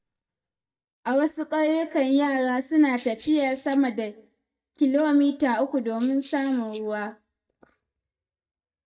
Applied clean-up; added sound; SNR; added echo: neural mask model DeepFilterNet 3.